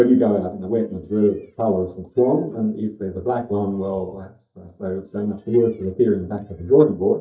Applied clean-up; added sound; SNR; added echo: neural mask model DeepFilterNet 3.